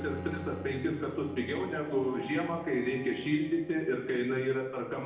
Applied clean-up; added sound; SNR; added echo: none; Bowed string instrument; 14 dB; reverberation time 0.9 s.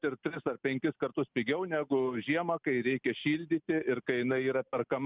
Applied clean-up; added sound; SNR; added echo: none; none; none; none.